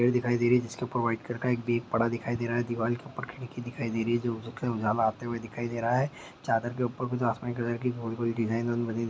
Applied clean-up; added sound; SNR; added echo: none; none; none; none.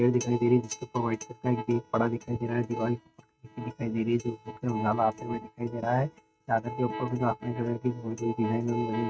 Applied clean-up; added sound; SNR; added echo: neural mask model RNNoise.